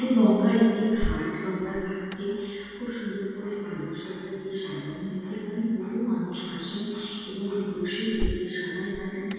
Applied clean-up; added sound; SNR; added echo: none; Alarm; 11 dB; reverberation time 2.1 s.